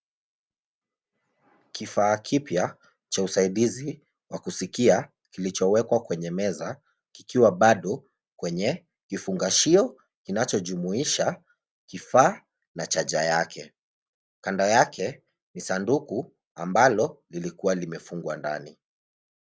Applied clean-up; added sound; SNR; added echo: none; none; none; none.